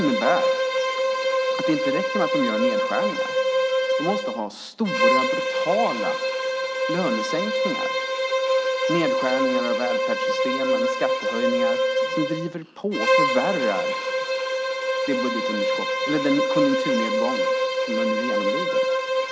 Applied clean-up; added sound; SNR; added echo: none; Bowed string instrument; -5 dB; none.